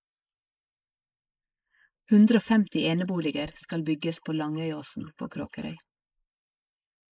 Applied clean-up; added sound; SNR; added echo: neural mask model Resemble Enhance denoiser.